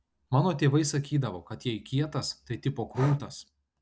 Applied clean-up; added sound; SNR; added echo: none; Breathing; 17 dB; none.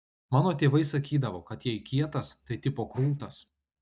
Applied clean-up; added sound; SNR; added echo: neural mask model DeepFilterNet 3.